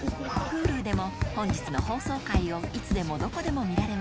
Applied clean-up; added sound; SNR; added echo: none; Run; 1 dB; none.